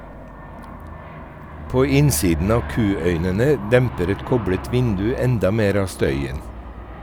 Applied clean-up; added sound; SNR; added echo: none; Aircraft; 11 dB; none.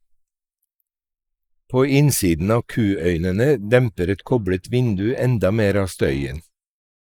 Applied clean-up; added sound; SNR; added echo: neural mask model Resemble Enhance denoiser.